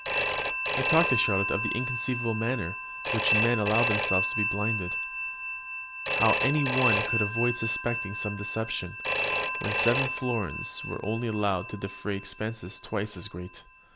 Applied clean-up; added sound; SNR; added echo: none; Telephone; 0 dB; none.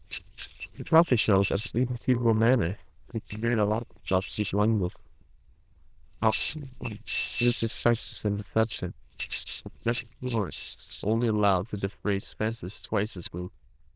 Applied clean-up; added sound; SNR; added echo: neural diffusion model UNIVERSE++.